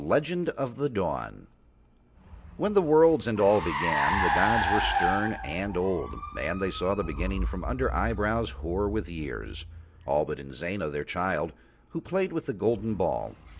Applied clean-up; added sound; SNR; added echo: none; Car; 5 dB; none.